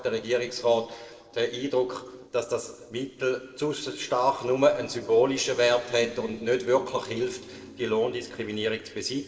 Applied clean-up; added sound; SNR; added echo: neural separator model SepFormer DNS4.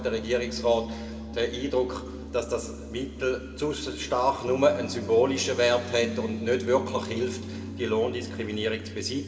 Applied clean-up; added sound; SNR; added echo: none; Piano; 10 dB; reverberation time 1.8 s.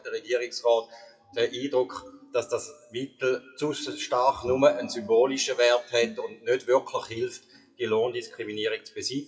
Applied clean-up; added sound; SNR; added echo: classical method WPE with log-MMSE.